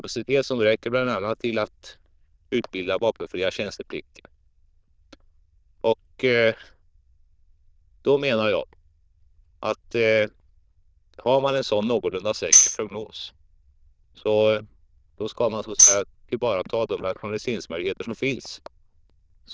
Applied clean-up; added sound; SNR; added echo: neural diffusion model UNIVERSE++.